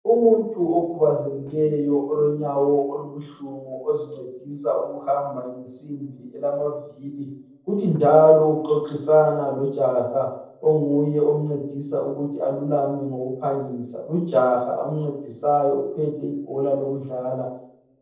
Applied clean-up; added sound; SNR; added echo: neural separator model SepFormer DNS4.